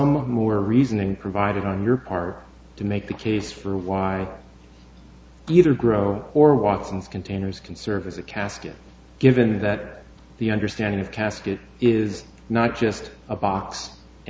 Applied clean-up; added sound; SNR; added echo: none; none; none; none.